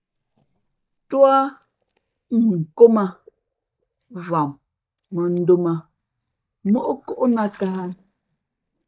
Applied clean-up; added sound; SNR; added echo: neural mask model DeepFilterNet 3.